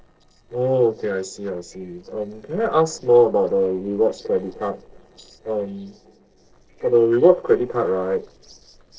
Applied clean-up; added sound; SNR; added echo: neural separator model SepFormer DNS4.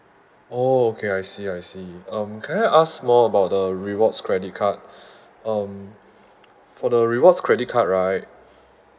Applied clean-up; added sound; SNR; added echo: none; none; none; none.